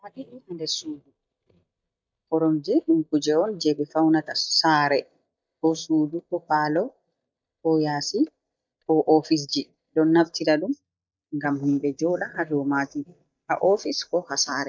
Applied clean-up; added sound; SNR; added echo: neural mask model DeepFilterNet 3.